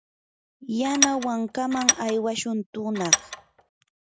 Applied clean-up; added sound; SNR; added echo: none; Tools; -1 dB; none.